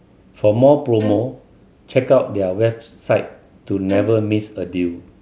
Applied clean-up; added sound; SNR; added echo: none; Bowed string instrument; 15 dB; none.